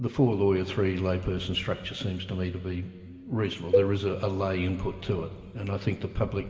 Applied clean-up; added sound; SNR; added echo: none; Cowbell; 2 dB; reverberation time 2.3 s.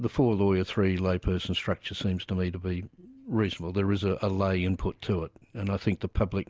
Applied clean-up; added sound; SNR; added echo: none; none; none; none.